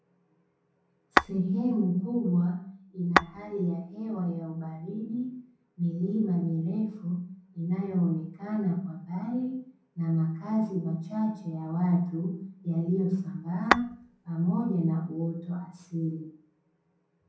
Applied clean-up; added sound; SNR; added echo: none; Tap / Glass; 1 dB; reverberation time 0.6 s.